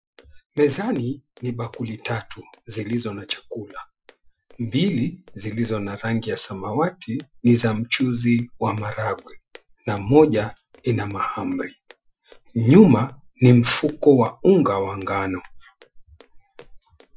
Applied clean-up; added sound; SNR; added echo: classical method Wiener filter.